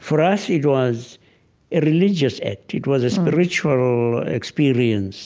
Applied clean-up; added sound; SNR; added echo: none; none; none; none.